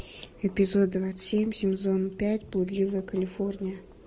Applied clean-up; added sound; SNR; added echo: none; none; none; none.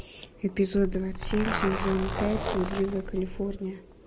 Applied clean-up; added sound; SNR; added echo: none; Zipper (clothing); 3 dB; none.